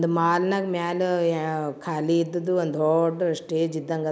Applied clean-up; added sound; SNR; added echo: none; none; none; none.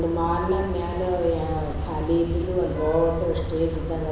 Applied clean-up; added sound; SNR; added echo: none; Vehicle horn, car horn, honking; 5 dB; reverberation time 1.0 s.